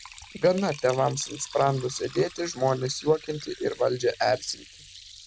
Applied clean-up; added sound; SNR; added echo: none; Liquid; 18 dB; none.